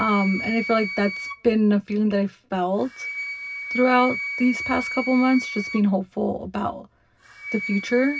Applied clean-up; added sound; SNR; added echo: none; Wind instrument, woodwind instrument; 9 dB; reverberation time 0.4 s.